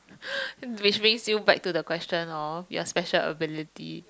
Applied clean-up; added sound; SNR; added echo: none; none; none; none.